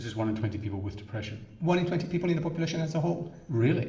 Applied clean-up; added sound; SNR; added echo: none; none; none; reverberation time 1.9 s.